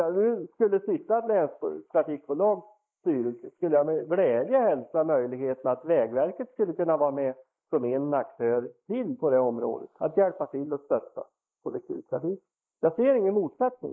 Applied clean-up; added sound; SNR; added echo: neural mask model Resemble Enhance denoiser.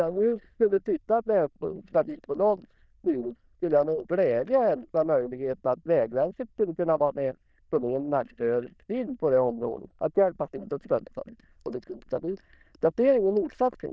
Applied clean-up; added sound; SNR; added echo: neural diffusion model UNIVERSE++.